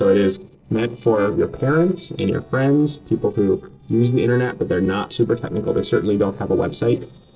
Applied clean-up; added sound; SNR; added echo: neural separator model SepFormer DNS4.